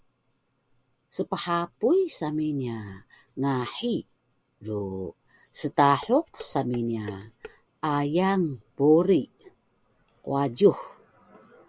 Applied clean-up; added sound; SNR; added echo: none; Dishes, pots, and pans; 20 dB; none.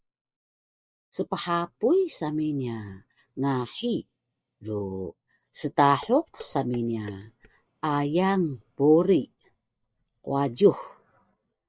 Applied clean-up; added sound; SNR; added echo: neural mask model DeepFilterNet 3.